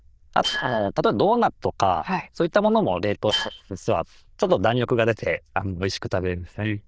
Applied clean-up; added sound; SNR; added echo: neural diffusion model UNIVERSE++.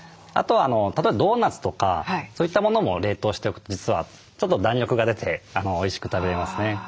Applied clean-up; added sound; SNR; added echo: none; none; none; none.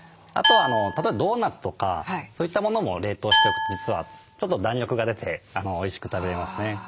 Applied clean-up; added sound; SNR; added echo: none; Glass; -3 dB; none.